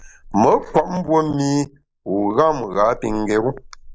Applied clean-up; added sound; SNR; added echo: neural mask model Resemble Enhance denoiser.